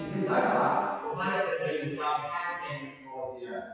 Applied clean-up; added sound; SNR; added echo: classical method WPE with log-MMSE.